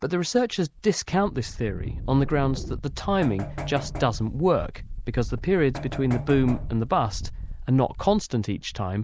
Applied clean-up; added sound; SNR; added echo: none; Wind + Knock; 9 dB; none.